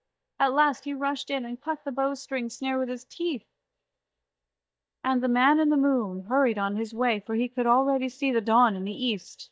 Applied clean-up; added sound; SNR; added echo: neural mask model DeepFilterNet 3.